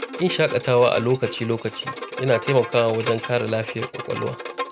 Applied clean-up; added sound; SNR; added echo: none; Bowed string instrument; 11 dB; none.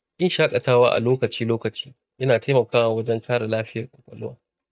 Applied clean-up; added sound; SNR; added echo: neural mask model DeepFilterNet 3.